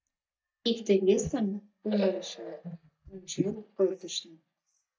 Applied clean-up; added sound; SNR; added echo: neural mask model DeepFilterNet 3.